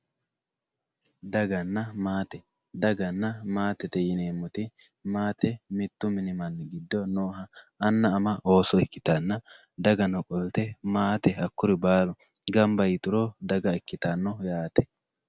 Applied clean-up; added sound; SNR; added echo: none; none; none; none.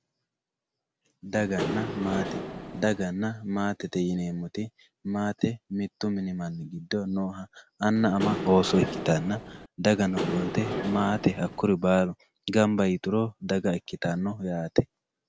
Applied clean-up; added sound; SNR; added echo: none; Engine / Mechanisms; 5 dB; none.